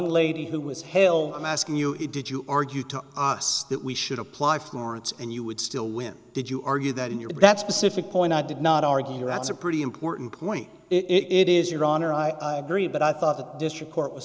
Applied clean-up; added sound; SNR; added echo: none; none; none; none.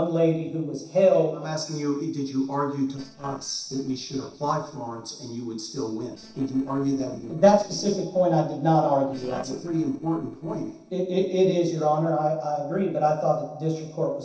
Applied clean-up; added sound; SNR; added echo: neural separator model SepFormer DNS4.